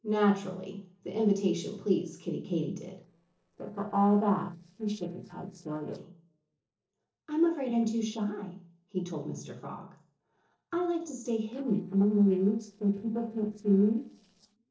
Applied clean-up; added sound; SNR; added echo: neural separator model SepFormer DNS4.